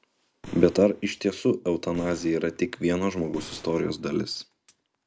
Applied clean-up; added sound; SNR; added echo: none; Boom; 20 dB; none.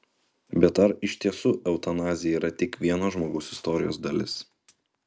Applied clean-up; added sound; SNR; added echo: none; none; none; none.